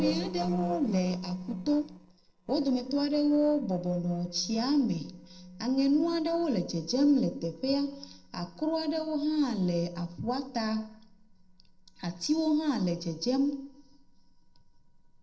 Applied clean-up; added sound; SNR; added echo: neural separator model SepFormer DNS4.